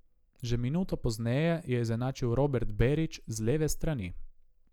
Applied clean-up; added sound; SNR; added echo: none; none; none; none.